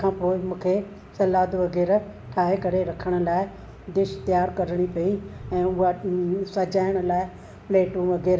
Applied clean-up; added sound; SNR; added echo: none; none; none; none.